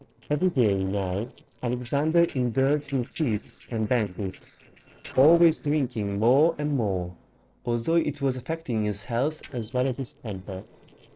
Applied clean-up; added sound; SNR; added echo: neural separator model SepFormer DNS4.